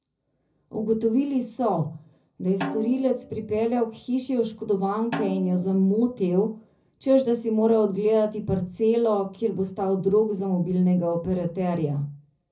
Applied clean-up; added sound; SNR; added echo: none; Snare drum; 14 dB; reverberation time 0.4 s.